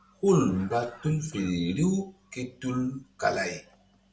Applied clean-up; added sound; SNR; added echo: none; Cough + Breathing; 18 dB; none.